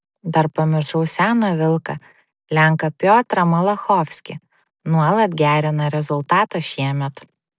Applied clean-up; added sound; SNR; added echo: none; none; none; none.